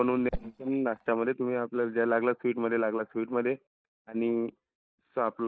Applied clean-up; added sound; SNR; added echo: neural mask model DeepFilterNet 3.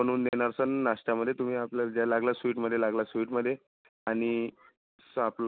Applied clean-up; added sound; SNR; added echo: none; none; none; none.